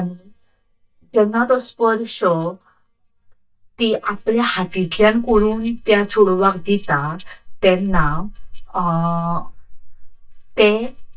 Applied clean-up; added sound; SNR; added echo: neural mask model DeepFilterNet 3.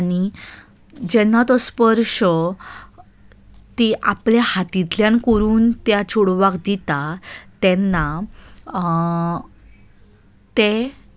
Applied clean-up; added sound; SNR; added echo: none; none; none; none.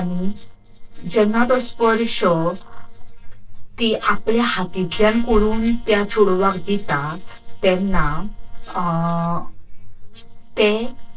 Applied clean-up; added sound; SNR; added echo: neural separator model SepFormer DNS4.